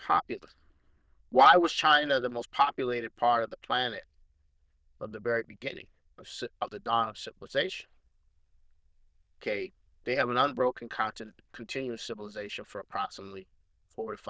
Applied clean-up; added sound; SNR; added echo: neural diffusion model UNIVERSE++.